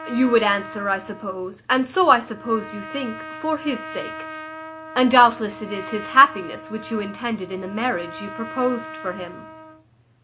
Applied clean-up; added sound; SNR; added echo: none; Trumpet; 14 dB; none.